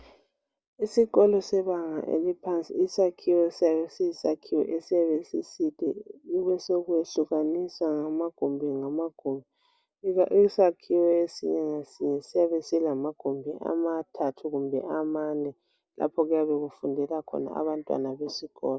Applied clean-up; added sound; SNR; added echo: none; none; none; none.